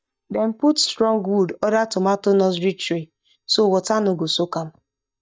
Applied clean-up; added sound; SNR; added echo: neural mask model DeepFilterNet 3.